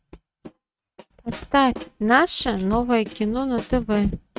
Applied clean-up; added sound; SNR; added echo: neural mask model RNNoise.